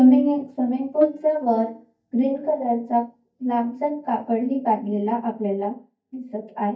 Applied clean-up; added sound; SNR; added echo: neural mask model DeepFilterNet 3.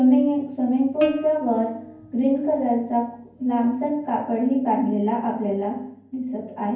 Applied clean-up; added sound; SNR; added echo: none; Plucked string instrument; 14 dB; reverberation time 0.9 s.